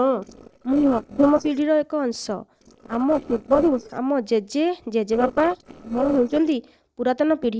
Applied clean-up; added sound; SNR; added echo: neural separator model SepFormer DNS4.